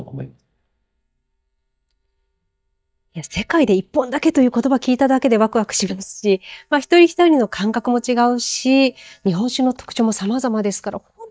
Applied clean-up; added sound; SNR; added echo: neural mask model DeepFilterNet 3.